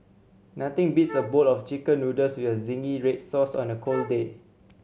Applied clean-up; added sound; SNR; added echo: none; Wind instrument, woodwind instrument; 12 dB; none.